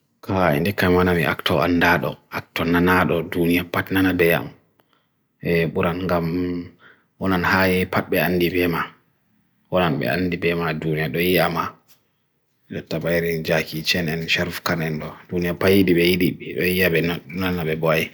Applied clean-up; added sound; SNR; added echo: none; none; none; none.